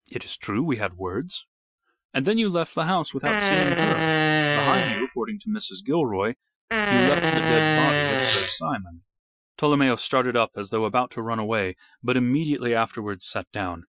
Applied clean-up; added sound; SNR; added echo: classical method Wiener filter.